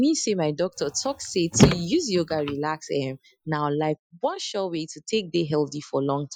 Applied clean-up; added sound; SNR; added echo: classical method Wiener filter.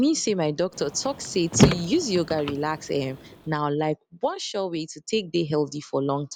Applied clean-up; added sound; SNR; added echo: none; Car; 1 dB; none.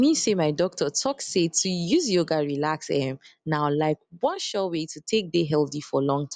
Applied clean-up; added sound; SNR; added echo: none; none; none; none.